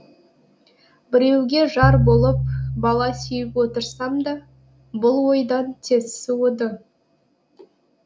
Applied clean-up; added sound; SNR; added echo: none; Piano; 2 dB; none.